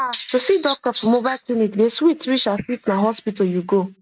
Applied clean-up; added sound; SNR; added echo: neural mask model RNNoise.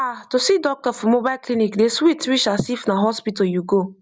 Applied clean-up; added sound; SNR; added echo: none; none; none; none.